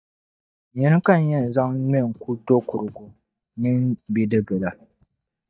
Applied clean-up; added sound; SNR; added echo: neural mask model DeepFilterNet 3.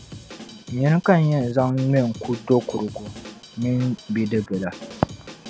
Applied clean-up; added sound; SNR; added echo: none; Drum kit; 17 dB; none.